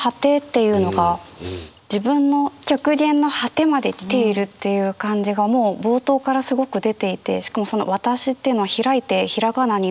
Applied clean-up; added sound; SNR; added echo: none; none; none; none.